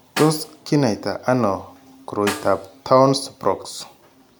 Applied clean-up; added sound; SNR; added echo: none; Snare drum; 15 dB; none.